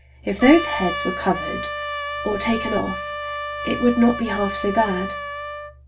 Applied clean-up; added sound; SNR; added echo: none; Trumpet; 7 dB; reverberation time 0.2 s.